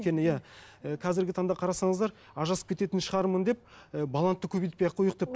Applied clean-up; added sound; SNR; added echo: none; none; none; none.